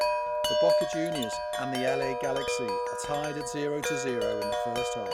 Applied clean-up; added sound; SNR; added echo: none; Wind chime; -4 dB; none.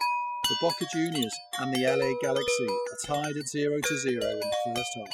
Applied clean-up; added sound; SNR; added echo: classical method spectral subtraction.